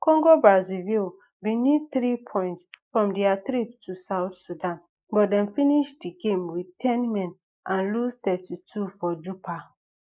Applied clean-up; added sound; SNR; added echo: neural mask model Resemble Enhance denoiser.